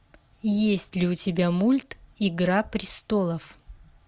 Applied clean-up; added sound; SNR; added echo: none; none; none; none.